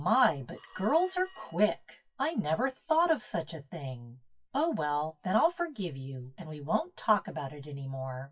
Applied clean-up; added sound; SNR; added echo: classical method WPE with log-MMSE.